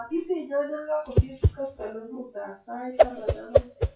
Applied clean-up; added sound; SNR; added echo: classical method WPE with log-MMSE.